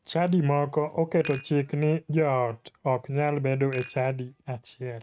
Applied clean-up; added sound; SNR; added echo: neural mask model RNNoise.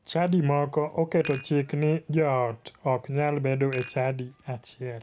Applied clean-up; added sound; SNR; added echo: none; Dishes, pots, and pans; 19 dB; none.